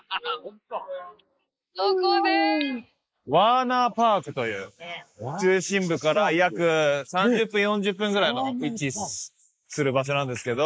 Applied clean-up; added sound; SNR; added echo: neural mask model Resemble Enhance denoiser.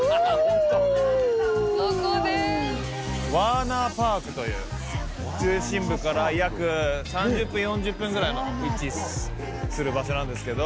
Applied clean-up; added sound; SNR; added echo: none; none; none; none.